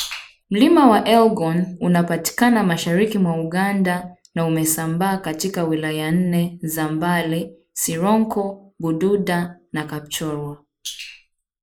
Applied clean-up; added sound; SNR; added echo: neural mask model Resemble Enhance denoiser.